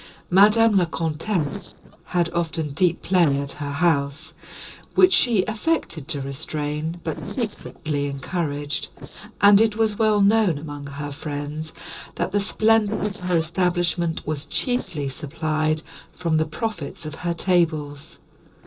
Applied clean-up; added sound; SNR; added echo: neural separator model SepFormer DNS4.